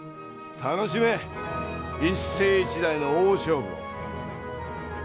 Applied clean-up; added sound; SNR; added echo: none; none; none; none.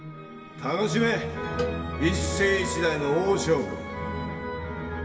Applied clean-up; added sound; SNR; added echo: none; Cowbell; 11 dB; reverberation time 1.7 s.